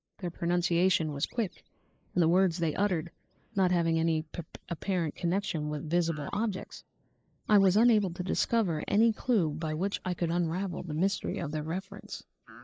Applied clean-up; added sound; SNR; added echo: neural mask model Resemble Enhance denoiser.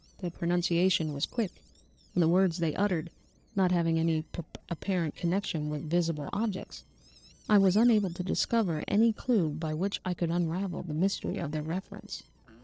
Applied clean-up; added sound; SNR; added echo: neural separator model SepFormer DNS4.